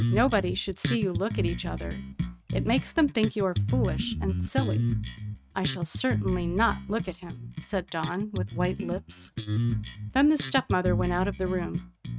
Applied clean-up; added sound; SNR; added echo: neural mask model RNNoise.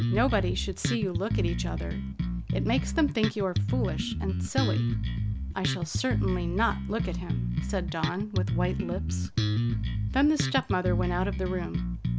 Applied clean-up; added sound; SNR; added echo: none; Bass guitar; -2 dB; none.